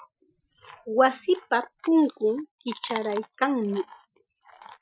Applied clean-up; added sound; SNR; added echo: classical method Wiener filter.